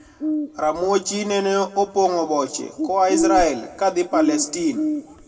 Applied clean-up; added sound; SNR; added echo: none; Bird; 6 dB; reverberation time 1.0 s.